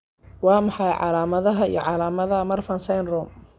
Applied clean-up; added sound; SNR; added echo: none; none; none; none.